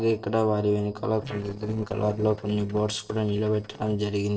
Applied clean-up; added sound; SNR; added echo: neural separator model SepFormer DNS4.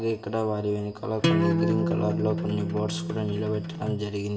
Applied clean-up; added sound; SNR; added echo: none; Acoustic guitar; -1 dB; reverberation time 1.3 s.